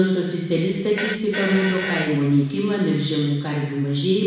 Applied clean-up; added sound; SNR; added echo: none; Fart; 9 dB; reverberation time 1.1 s.